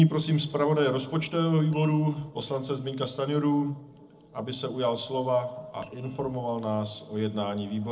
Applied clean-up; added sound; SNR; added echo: neural separator model SepFormer DNS4.